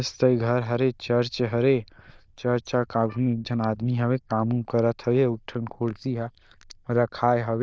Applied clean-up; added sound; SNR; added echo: neural diffusion model UNIVERSE++.